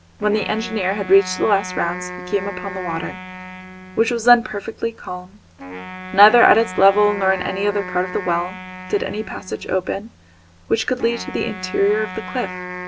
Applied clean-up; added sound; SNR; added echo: none; Wind instrument, woodwind instrument; 12 dB; none.